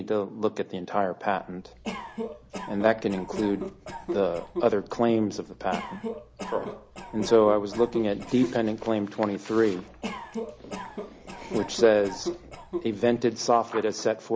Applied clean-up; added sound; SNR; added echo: none; Cough; 10 dB; none.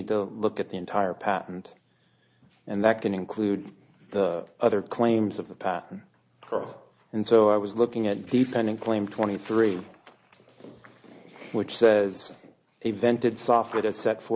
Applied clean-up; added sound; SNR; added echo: none; none; none; none.